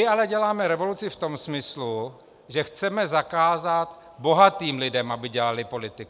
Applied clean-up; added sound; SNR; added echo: none; none; none; none.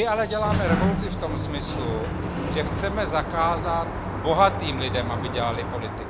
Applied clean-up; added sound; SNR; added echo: none; Sliding door; 1 dB; none.